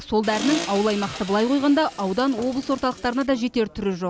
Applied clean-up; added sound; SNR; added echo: none; Accelerating, revving, vroom; 12 dB; none.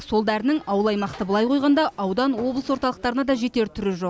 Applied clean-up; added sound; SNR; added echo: none; none; none; none.